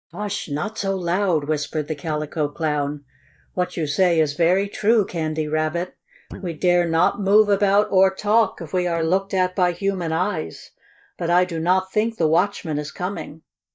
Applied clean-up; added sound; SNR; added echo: neural mask model DeepFilterNet 3.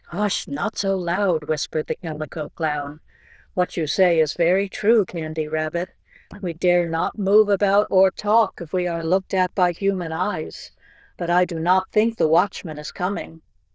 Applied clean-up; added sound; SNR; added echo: neural diffusion model UNIVERSE++.